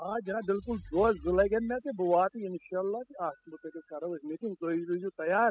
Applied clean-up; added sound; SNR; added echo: classical method spectral subtraction.